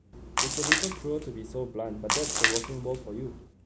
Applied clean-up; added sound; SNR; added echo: none; Splash, splatter; -4 dB; none.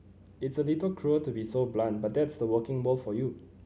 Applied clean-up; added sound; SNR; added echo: none; none; none; none.